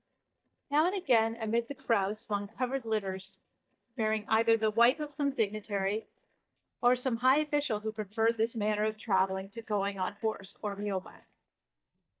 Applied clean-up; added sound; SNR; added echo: neural mask model DeepFilterNet 3.